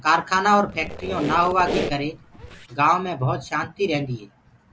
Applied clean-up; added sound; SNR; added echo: none; Squeak; 7 dB; none.